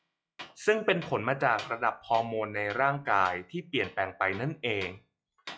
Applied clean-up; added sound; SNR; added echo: classical method log-MMSE.